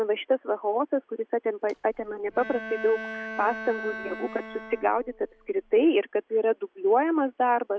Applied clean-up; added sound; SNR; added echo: none; Bowed string instrument; 12 dB; none.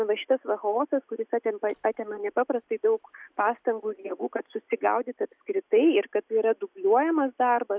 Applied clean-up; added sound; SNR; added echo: none; none; none; none.